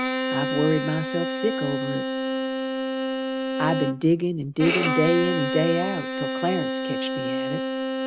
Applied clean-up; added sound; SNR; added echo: none; Bowed string instrument; 1 dB; none.